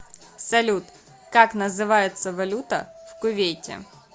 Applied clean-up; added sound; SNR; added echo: none; none; none; none.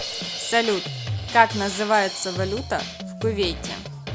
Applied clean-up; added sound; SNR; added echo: none; Drum kit; 7 dB; none.